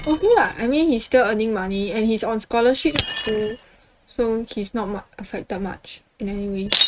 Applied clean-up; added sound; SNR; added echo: neural mask model RNNoise.